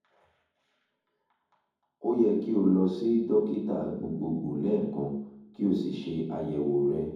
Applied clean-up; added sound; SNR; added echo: none; none; none; reverberation time 1.2 s.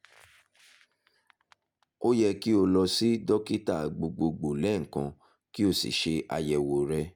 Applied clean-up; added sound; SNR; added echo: none; none; none; none.